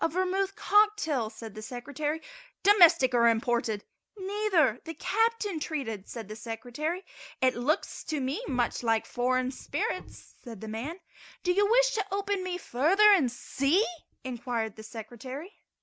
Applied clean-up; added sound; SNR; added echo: none; none; none; none.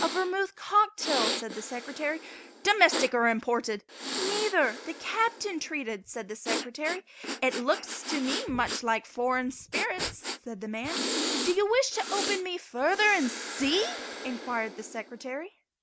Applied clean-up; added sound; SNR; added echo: none; Breathing; 7 dB; none.